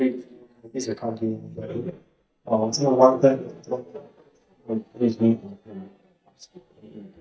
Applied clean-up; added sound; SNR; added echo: neural mask model DeepFilterNet 3.